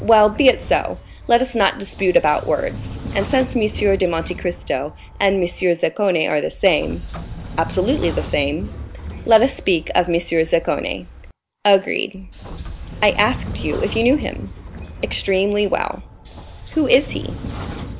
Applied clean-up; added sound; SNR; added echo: none; Sliding door / Train; 12 dB; none.